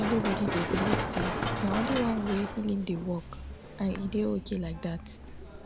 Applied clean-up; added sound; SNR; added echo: none; Run; 3 dB; none.